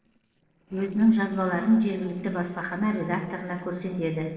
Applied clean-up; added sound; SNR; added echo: neural separator model SepFormer DNS4.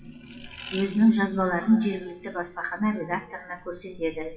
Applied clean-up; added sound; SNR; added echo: classical method WPE with log-MMSE.